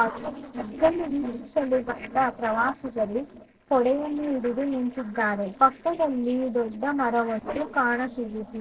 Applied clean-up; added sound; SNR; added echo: neural separator model SepFormer DNS4.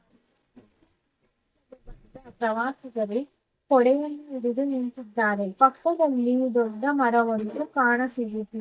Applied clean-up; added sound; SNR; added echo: neural mask model DeepFilterNet 3.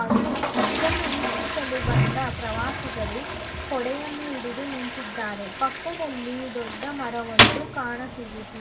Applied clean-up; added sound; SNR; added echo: none; Toilet flush; -4 dB; reverberation time 0.4 s.